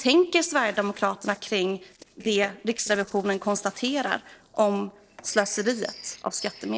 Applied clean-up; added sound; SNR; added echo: neural separator model SepFormer DNS4.